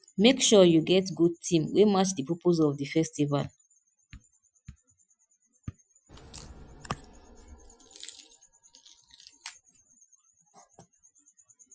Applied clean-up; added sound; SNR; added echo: classical method Wiener filter.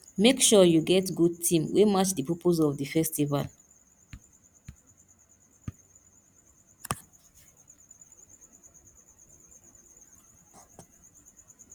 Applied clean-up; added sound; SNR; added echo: none; none; none; none.